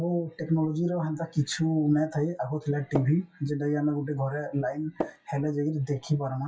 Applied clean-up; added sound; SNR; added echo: classical method WPE with log-MMSE.